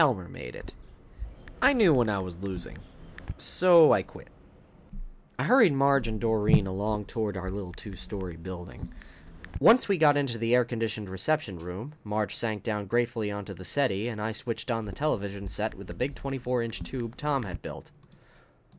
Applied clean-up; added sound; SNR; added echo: none; Chatter / Chirp, tweet / Car passing by / Typing; 15 dB; none.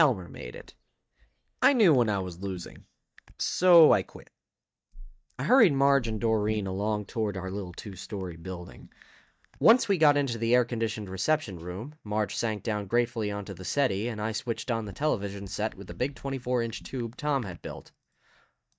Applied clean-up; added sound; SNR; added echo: neural mask model DeepFilterNet 3.